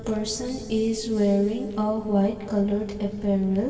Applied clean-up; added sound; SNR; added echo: none; Fire; 19 dB; reverberation time 2.6 s.